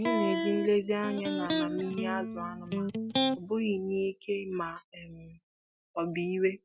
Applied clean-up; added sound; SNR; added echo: none; Electric guitar; 0 dB; none.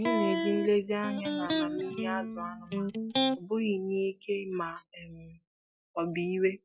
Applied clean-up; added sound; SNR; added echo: classical method log-MMSE.